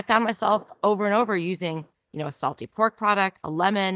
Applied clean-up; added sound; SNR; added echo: neural mask model DeepFilterNet 3.